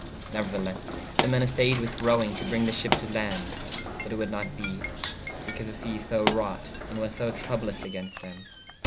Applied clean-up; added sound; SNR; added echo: none; Explosion + Knock; 3 dB; none.